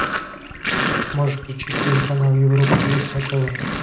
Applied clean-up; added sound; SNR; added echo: none; Sink (filling or washing); 4 dB; reverberation time 0.4 s.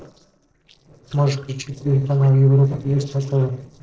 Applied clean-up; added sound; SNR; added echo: neural separator model SepFormer DNS4.